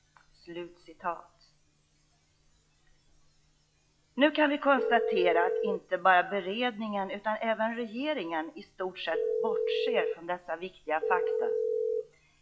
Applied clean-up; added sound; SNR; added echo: classical method log-MMSE.